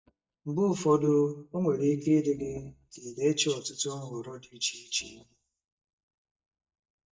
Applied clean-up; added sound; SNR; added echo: neural mask model DeepFilterNet 3.